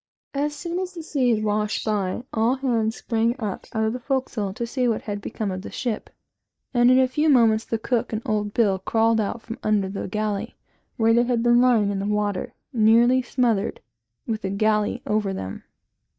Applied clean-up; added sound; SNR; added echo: neural mask model DeepFilterNet 3.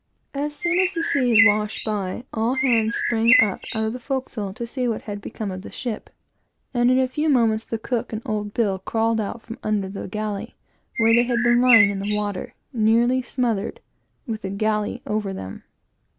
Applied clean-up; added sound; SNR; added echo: none; Bird; 1 dB; none.